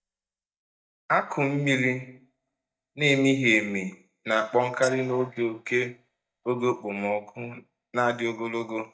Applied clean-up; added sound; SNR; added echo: neural mask model DeepFilterNet 3.